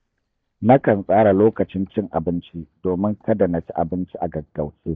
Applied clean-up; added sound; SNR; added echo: neural mask model DeepFilterNet 3.